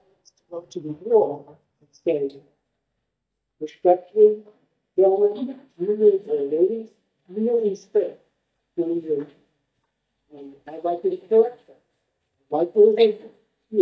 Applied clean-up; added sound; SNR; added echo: neural mask model DeepFilterNet 3.